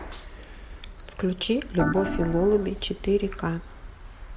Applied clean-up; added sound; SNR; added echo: none; Organ; 3 dB; none.